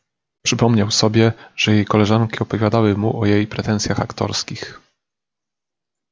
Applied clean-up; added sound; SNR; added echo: none; none; none; none.